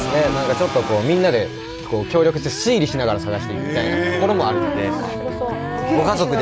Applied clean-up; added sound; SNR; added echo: none; Wind instrument, woodwind instrument; 17 dB; none.